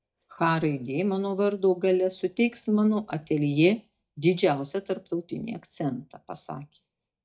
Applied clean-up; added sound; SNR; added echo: neural mask model DeepFilterNet 3.